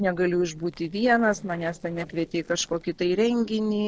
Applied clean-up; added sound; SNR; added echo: neural separator model SepFormer DNS4.